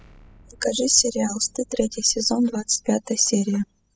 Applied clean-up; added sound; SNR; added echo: classical method spectral subtraction.